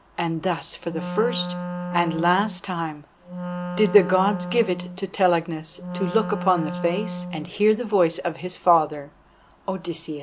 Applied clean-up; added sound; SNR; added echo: none; Wind instrument, woodwind instrument; 7 dB; none.